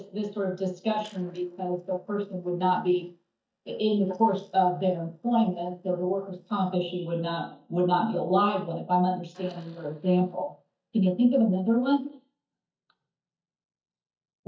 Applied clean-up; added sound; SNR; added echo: neural mask model DeepFilterNet 3.